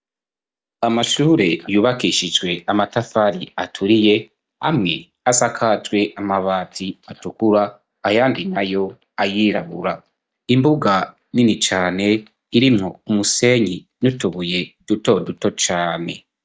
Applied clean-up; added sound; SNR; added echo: neural mask model DeepFilterNet 3.